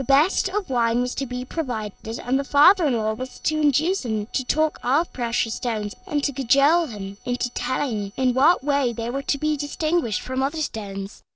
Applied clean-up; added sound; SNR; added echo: neural separator model SepFormer DNS4.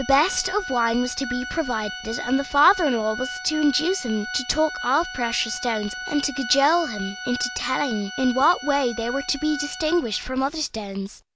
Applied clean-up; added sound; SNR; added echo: none; Organ; 10 dB; none.